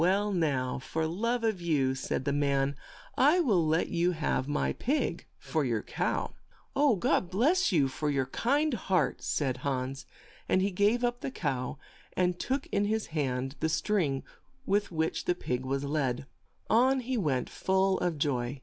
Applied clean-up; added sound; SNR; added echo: none; none; none; none.